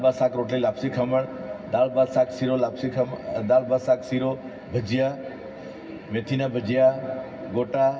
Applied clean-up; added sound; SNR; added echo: none; none; none; reverberation time 0.4 s.